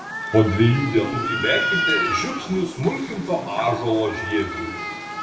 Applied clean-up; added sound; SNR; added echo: none; Cat; 5 dB; reverberation time 2.4 s.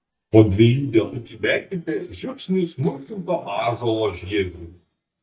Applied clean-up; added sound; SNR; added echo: neural mask model DeepFilterNet 3.